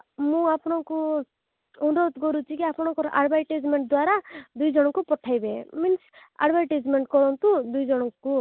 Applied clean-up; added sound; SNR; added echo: none; none; none; none.